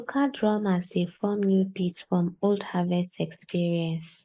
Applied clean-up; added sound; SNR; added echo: neural mask model Resemble Enhance denoiser.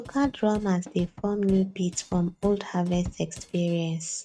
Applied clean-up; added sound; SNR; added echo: neural mask model RNNoise.